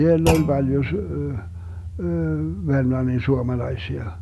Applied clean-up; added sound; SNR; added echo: none; Thump, thud; 9 dB; none.